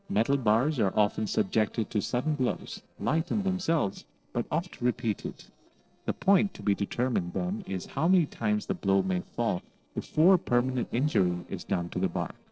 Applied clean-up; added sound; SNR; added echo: neural separator model SepFormer DNS4.